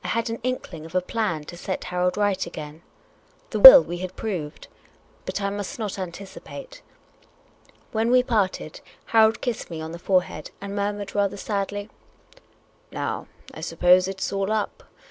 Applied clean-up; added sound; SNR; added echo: none; none; none; none.